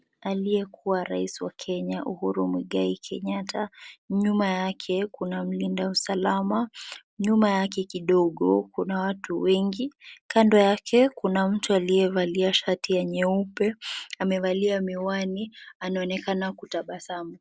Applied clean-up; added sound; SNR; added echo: none; none; none; none.